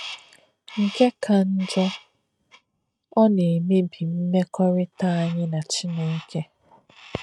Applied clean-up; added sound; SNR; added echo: neural mask model RNNoise.